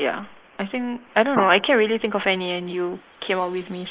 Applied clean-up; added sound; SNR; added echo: neural mask model Resemble Enhance denoiser.